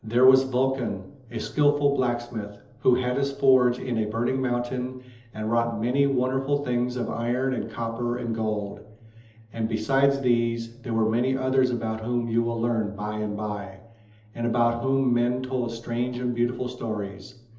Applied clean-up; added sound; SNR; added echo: none; none; none; reverberation time 1.2 s.